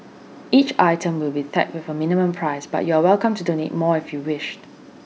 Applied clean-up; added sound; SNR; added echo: none; none; none; none.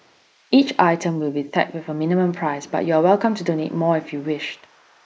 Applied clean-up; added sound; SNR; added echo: neural mask model Resemble Enhance denoiser.